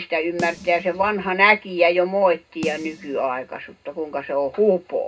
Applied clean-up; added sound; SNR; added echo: none; Snare drum; 19 dB; reverberation time 0.2 s.